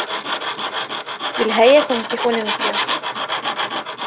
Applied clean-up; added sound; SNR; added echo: none; Tools; 3 dB; none.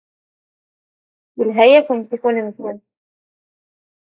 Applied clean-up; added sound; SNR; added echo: neural mask model Resemble Enhance denoiser.